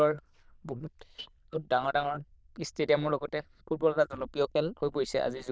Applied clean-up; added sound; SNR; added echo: neural diffusion model UNIVERSE++.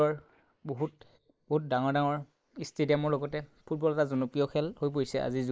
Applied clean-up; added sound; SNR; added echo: neural mask model Resemble Enhance denoiser.